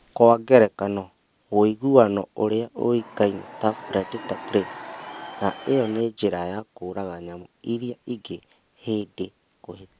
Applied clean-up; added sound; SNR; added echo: none; Crowd / Cheering; 15 dB; none.